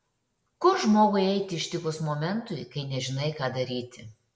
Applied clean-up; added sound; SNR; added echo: none; none; none; none.